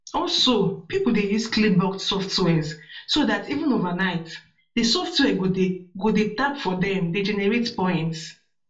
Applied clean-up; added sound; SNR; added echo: none; none; none; reverberation time 0.3 s.